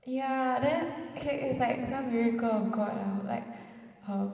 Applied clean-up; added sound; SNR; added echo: none; none; none; reverberation time 2.3 s.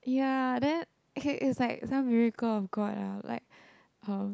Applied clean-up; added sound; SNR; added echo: none; none; none; none.